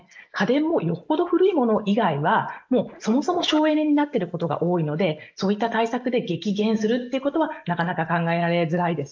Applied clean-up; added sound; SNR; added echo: neural mask model Resemble Enhance denoiser.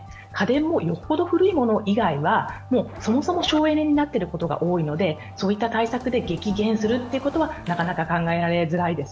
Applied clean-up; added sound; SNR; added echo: none; Zipper (clothing); 15 dB; none.